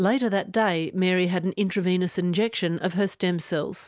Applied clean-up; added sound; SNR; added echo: none; none; none; none.